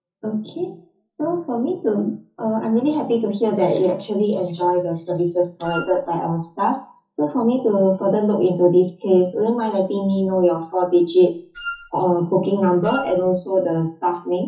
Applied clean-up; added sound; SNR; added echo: classical method WPE with log-MMSE.